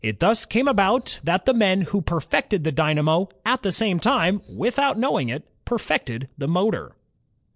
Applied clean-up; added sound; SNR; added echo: neural separator model SepFormer DNS4.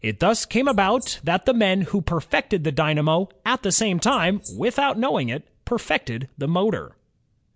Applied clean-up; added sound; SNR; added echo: none; Wild animals; 19 dB; none.